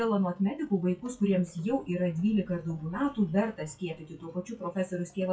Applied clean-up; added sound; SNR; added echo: classical method WPE with log-MMSE.